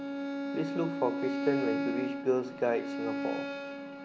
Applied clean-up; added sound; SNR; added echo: none; Bowed string instrument; 1 dB; none.